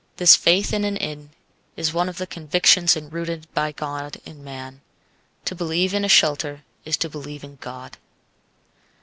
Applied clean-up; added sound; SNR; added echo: none; none; none; none.